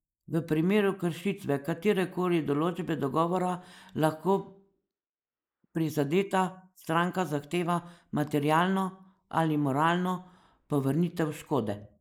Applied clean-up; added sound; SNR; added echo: neural mask model Resemble Enhance denoiser.